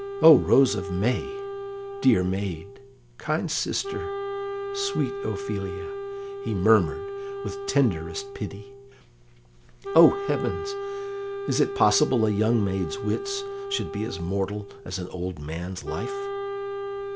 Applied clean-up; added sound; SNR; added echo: none; Wind instrument, woodwind instrument; 7 dB; none.